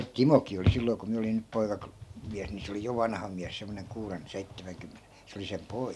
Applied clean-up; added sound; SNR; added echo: none; none; none; none.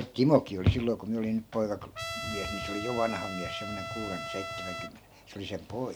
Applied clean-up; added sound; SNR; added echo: none; Trumpet; 7 dB; none.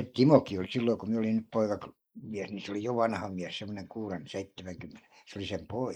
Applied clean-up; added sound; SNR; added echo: neural mask model Resemble Enhance denoiser.